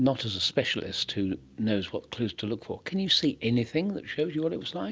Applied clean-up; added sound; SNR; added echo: none; none; none; none.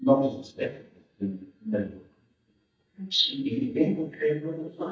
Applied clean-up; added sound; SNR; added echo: neural mask model DeepFilterNet 3.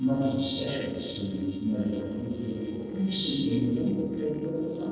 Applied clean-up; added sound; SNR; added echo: neural separator model SepFormer DNS4.